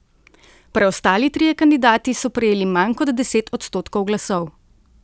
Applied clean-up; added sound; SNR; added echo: none; none; none; none.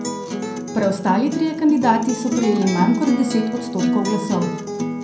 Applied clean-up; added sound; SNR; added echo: none; Acoustic guitar; 5 dB; reverberation time 0.5 s.